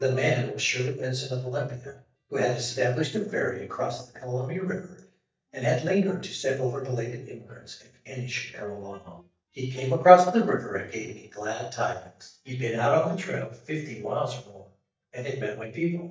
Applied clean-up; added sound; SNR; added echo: neural mask model DeepFilterNet 3.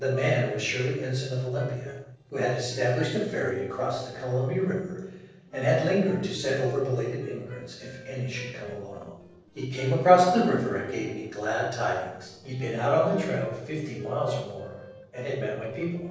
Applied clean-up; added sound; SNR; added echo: neural separator model SepFormer DNS4.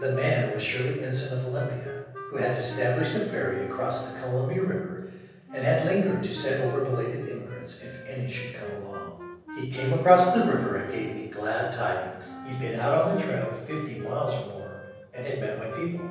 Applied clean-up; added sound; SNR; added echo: none; Wind instrument, woodwind instrument; 14 dB; reverberation time 1.1 s.